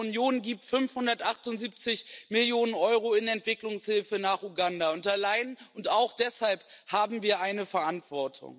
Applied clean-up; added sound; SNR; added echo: none; none; none; none.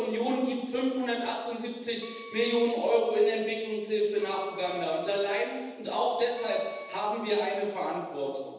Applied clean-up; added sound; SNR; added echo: none; Wind instrument, woodwind instrument; 19 dB; reverberation time 1.1 s.